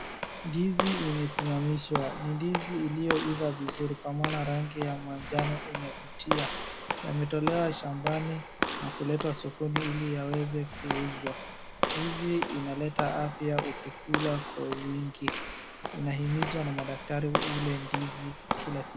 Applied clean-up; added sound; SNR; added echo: none; Walk, footsteps / Slam; 3 dB; none.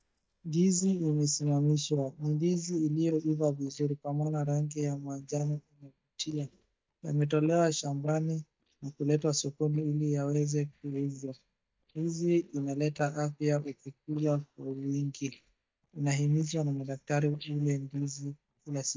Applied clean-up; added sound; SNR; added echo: neural mask model DeepFilterNet 3.